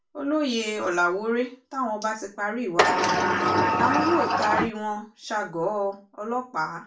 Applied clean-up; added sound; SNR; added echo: none; Sliding door; -4 dB; reverberation time 0.3 s.